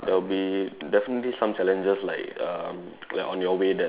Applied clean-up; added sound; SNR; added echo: none; none; none; none.